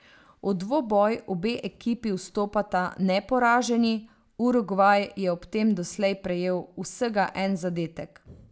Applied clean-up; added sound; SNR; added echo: none; none; none; none.